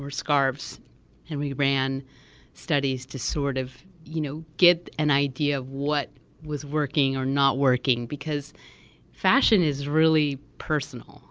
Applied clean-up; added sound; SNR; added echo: none; none; none; none.